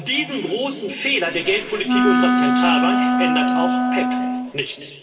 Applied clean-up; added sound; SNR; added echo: none; Wind instrument, woodwind instrument; -5 dB; reverberation time 2.8 s.